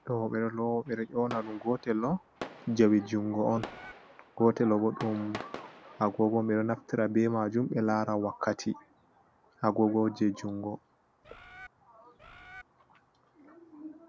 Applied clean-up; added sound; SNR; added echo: none; Bird + Fireworks; 19 dB; none.